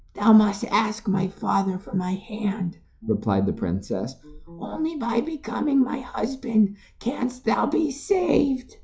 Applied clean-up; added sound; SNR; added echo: classical method log-MMSE.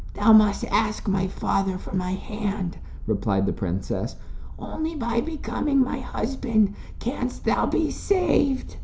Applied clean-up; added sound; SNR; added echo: none; none; none; none.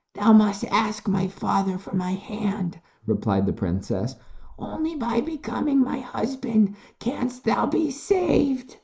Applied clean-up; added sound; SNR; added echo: neural mask model Resemble Enhance denoiser.